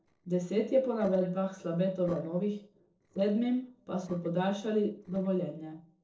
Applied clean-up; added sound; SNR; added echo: neural separator model SepFormer DNS4.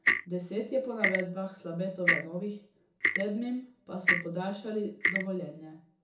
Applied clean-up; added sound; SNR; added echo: none; Clock; -2 dB; reverberation time 0.6 s.